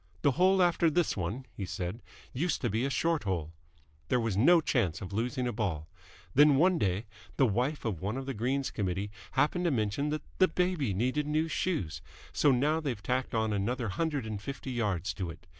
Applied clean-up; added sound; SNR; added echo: none; none; none; none.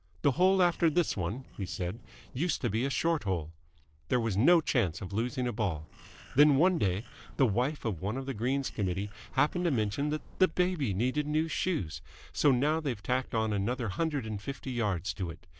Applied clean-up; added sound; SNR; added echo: neural separator model SepFormer DNS4.